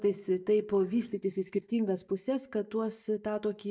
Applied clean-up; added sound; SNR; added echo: neural mask model DeepFilterNet 3.